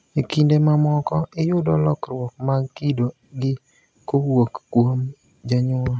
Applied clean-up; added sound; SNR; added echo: none; none; none; none.